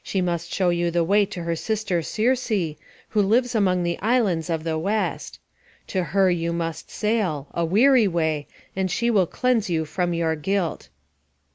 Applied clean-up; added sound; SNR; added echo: none; none; none; none.